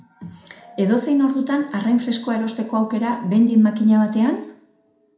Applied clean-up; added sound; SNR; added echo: none; none; none; reverberation time 0.4 s.